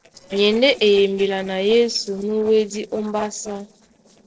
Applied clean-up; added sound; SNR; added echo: neural separator model SepFormer DNS4.